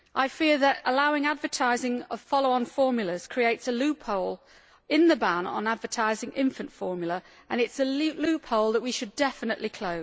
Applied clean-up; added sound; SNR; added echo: none; none; none; none.